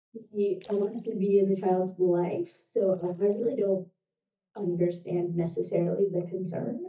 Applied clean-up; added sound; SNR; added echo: neural mask model DeepFilterNet 3.